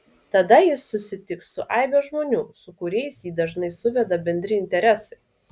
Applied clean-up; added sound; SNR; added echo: none; none; none; none.